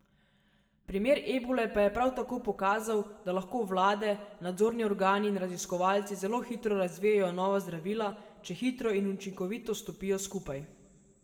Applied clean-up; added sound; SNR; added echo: none; none; none; reverberation time 1.0 s.